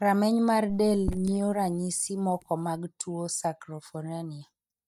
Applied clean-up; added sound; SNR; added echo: neural mask model DeepFilterNet 3.